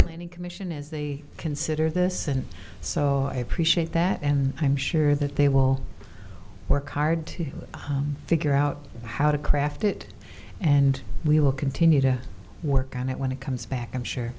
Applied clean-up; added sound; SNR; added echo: none; none; none; none.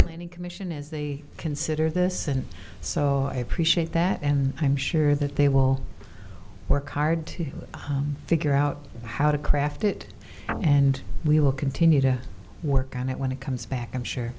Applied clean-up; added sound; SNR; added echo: none; Guitar; 12 dB; none.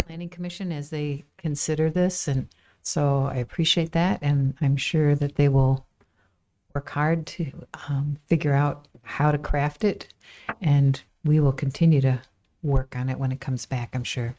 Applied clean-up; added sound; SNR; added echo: neural mask model RNNoise.